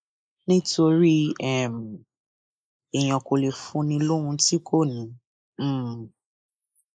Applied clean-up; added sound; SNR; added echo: neural mask model Resemble Enhance denoiser.